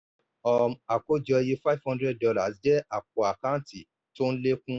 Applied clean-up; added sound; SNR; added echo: none; none; none; none.